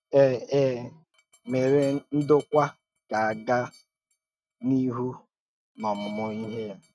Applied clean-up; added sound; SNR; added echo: neural mask model RNNoise.